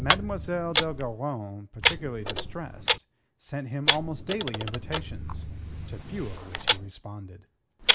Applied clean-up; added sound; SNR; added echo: none; Camera; -4 dB; none.